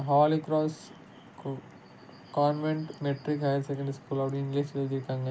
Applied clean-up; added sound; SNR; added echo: none; none; none; none.